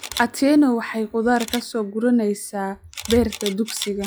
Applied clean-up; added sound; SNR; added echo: classical method log-MMSE.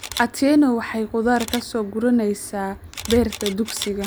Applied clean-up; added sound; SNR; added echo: none; Camera; 15 dB; none.